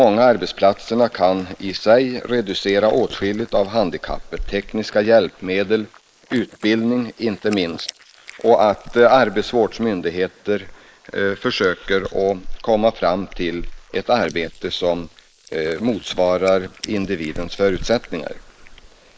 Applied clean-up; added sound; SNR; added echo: neural mask model Resemble Enhance denoiser.